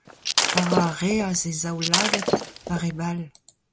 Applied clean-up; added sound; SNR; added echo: none; Shatter; -1 dB; none.